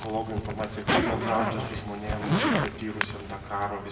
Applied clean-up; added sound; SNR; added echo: none; Zipper (clothing); -2 dB; reverberation time 1.0 s.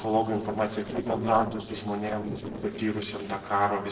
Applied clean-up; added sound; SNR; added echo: neural separator model SepFormer DNS4.